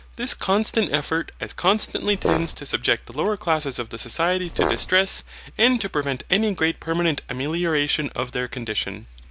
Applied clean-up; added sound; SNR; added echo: none; Fart; 2 dB; none.